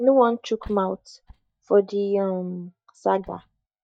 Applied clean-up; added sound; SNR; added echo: neural mask model DeepFilterNet 3.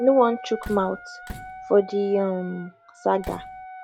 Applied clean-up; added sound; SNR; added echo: none; Slam + Wind instrument, woodwind instrument; 15 dB; none.